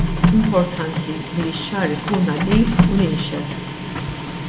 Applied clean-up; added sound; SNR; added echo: none; Printer; 0 dB; none.